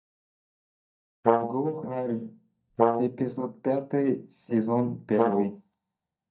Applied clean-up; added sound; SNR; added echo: neural mask model DeepFilterNet 3.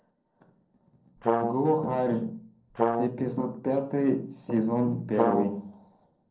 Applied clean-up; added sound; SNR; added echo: neural separator model SepFormer DNS4.